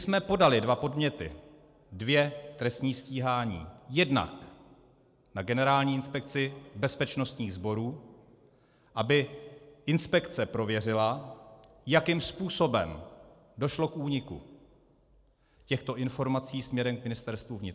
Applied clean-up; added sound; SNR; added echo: none; none; none; none.